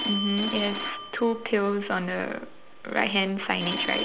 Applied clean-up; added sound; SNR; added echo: none; Telephone; 7 dB; none.